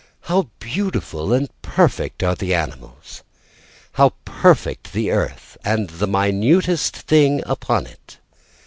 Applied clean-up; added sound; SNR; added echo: none; none; none; none.